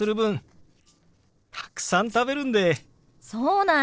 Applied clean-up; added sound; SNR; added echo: neural separator model SepFormer DNS4.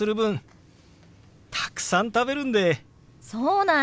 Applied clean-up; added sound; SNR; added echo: none; none; none; none.